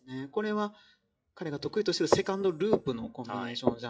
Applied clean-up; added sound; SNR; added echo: classical method WPE with log-MMSE.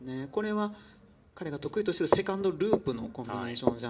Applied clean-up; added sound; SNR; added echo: none; Walk, footsteps; 4 dB; reverberation time 0.7 s.